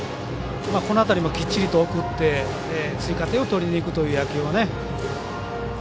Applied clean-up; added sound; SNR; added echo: none; none; none; none.